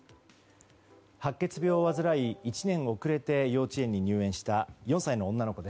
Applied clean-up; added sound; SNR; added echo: none; none; none; none.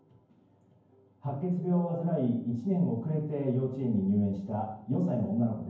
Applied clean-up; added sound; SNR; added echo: none; none; none; reverberation time 0.9 s.